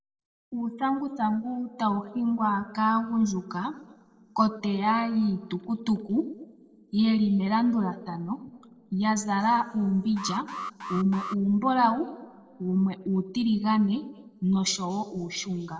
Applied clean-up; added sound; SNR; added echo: neural separator model SepFormer DNS4.